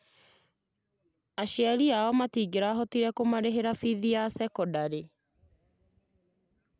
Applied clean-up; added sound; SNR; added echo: none; none; none; none.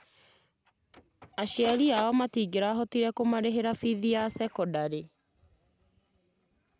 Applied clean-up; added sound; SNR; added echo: none; Printer; 19 dB; none.